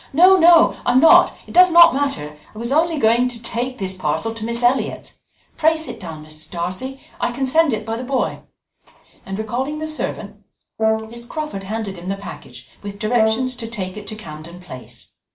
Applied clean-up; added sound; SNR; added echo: none; Brass instrument; 5 dB; none.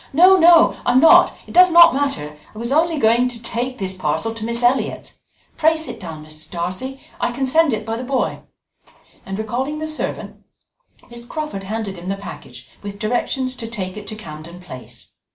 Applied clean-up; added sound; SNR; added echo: none; none; none; none.